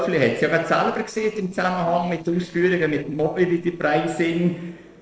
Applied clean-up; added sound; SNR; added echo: neural separator model SepFormer DNS4.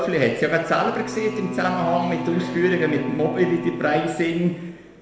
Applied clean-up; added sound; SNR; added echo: none; Bowed string instrument; 9 dB; reverberation time 1.0 s.